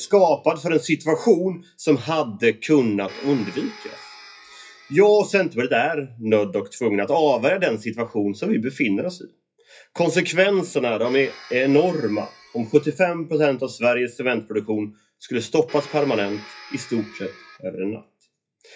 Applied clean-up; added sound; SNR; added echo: classical method WPE with log-MMSE.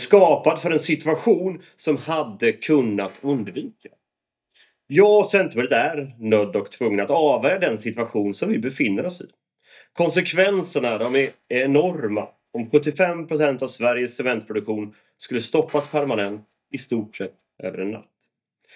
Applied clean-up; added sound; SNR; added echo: neural mask model DeepFilterNet 3.